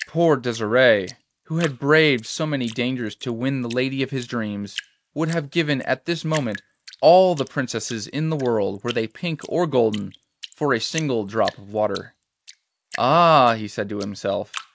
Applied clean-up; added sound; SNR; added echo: none; Drip; 20 dB; none.